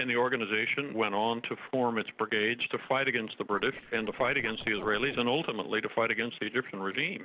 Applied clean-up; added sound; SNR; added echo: neural separator model SepFormer DNS4.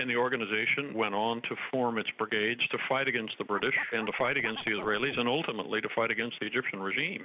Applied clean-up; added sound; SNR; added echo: neural mask model Resemble Enhance denoiser.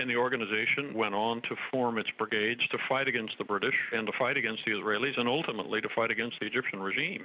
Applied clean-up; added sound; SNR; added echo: none; none; none; none.